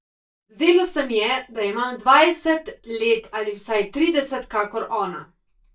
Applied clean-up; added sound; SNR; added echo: neural mask model DeepFilterNet 3.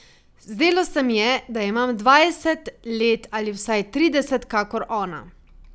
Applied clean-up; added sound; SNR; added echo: none; none; none; none.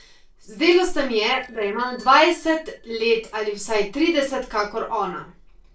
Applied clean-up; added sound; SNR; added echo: neural separator model SepFormer DNS4.